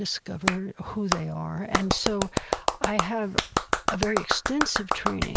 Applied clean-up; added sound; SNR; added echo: none; Clapping; -2 dB; none.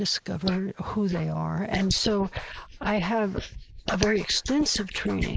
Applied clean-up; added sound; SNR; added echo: neural mask model Resemble Enhance denoiser.